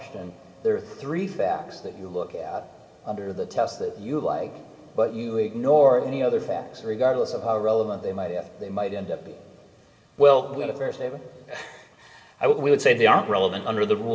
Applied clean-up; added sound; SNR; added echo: none; none; none; reverberation time 1.8 s.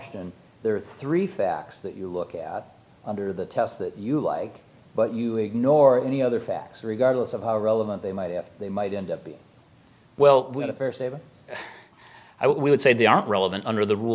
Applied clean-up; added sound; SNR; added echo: none; none; none; none.